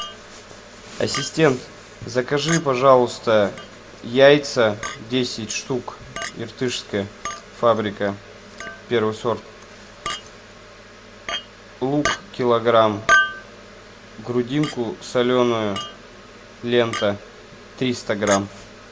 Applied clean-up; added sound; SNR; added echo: none; Chink, clink; 9 dB; reverberation time 0.9 s.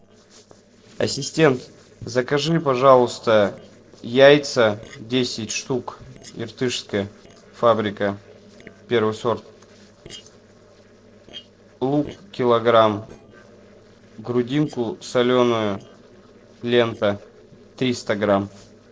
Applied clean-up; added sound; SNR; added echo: neural separator model SepFormer DNS4.